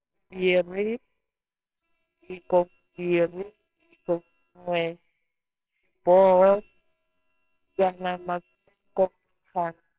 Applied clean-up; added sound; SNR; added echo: neural separator model SepFormer WHAMR!.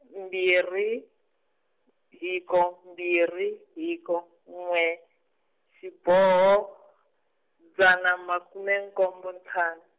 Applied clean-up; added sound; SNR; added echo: none; none; none; none.